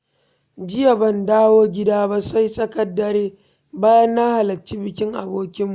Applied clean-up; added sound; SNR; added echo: none; none; none; none.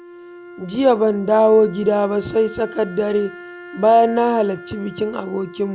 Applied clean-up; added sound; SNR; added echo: none; Wind instrument, woodwind instrument; 18 dB; none.